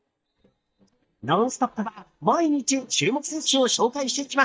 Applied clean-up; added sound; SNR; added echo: neural mask model DeepFilterNet 3.